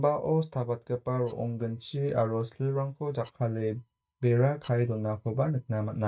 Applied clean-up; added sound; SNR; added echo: neural mask model DeepFilterNet 3.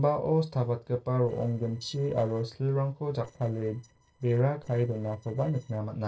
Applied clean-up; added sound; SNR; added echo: neural separator model SepFormer DNS4.